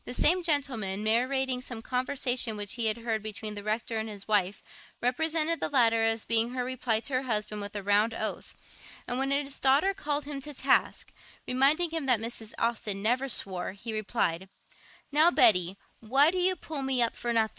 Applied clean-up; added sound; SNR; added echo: neural mask model Resemble Enhance denoiser.